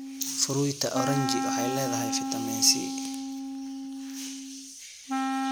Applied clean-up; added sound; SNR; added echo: none; Wind instrument, woodwind instrument; 1 dB; none.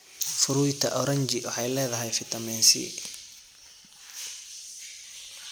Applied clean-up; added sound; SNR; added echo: none; none; none; none.